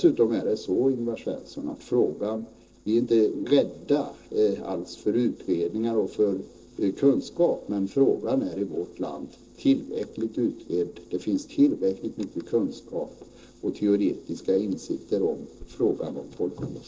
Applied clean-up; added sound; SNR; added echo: neural separator model SepFormer DNS4.